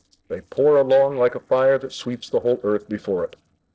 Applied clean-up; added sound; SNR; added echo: neural separator model SepFormer DNS4.